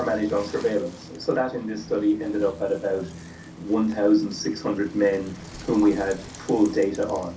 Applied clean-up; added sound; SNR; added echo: none; Bicycle; 17 dB; reverberation time 0.3 s.